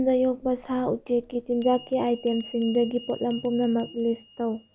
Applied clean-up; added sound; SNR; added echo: none; Bell; 13 dB; none.